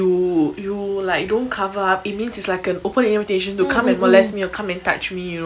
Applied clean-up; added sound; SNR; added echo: none; none; none; none.